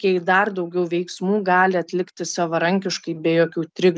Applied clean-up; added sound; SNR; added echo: none; none; none; none.